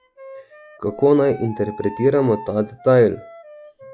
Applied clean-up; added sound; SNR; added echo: classical method log-MMSE.